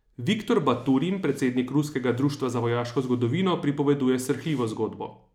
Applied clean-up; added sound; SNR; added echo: none; none; none; none.